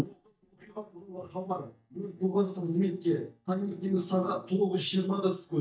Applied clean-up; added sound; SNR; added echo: neural mask model DeepFilterNet 3.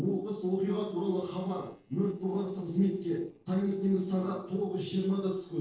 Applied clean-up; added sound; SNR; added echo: neural separator model SepFormer DNS4.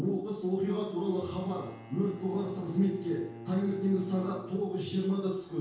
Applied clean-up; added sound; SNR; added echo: none; Bowed string instrument; 16 dB; reverberation time 0.6 s.